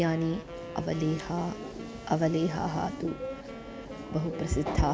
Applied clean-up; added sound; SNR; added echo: none; Wind instrument, woodwind instrument; 14 dB; none.